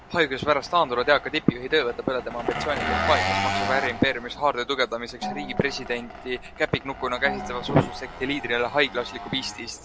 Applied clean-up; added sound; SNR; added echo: none; Engine + Gong; 7 dB; none.